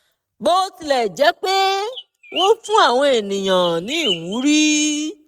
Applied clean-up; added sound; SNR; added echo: neural mask model RNNoise.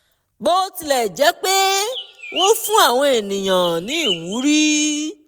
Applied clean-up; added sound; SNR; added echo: none; Bird; 10 dB; none.